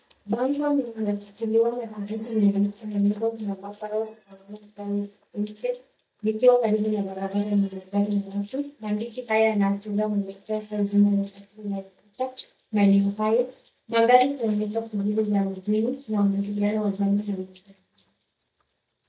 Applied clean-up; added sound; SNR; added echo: neural mask model DeepFilterNet 3.